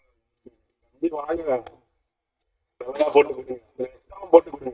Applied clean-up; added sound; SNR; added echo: neural mask model DeepFilterNet 3.